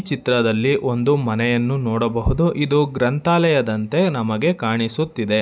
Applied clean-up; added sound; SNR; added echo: none; none; none; none.